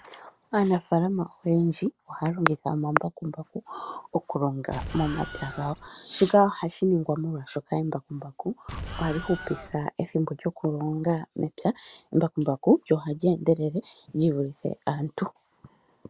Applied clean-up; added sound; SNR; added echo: none; Explosion; 10 dB; none.